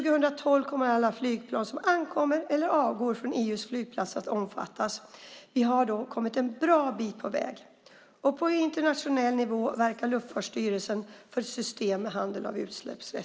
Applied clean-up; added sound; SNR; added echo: none; none; none; none.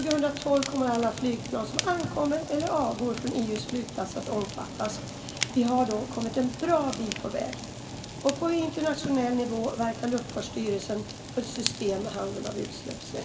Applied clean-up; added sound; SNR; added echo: none; Fire; 8 dB; reverberation time 2.7 s.